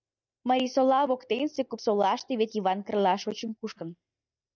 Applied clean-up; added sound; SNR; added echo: neural mask model DeepFilterNet 3.